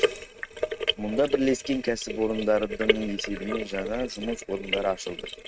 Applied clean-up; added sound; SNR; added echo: neural mask model RNNoise.